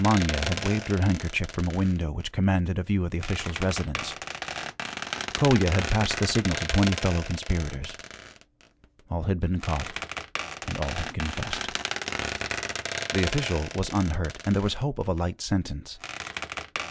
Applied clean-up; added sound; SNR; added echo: none; Squeak; 8 dB; none.